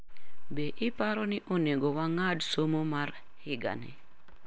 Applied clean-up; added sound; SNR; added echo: none; none; none; none.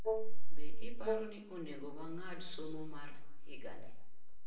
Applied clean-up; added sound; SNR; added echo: neural separator model SepFormer DNS4.